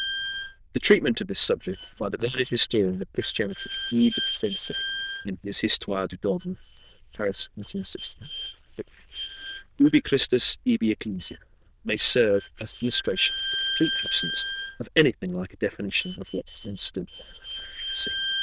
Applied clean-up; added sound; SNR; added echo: neural diffusion model UNIVERSE++.